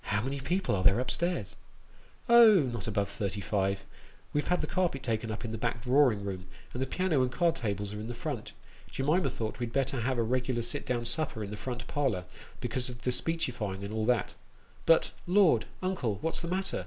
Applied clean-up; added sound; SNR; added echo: none; none; none; none.